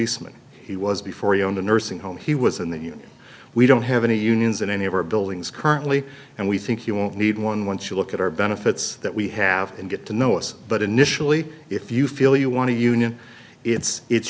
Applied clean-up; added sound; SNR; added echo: none; none; none; none.